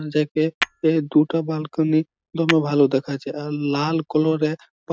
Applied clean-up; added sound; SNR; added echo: none; Tap / Hammer; 13 dB; none.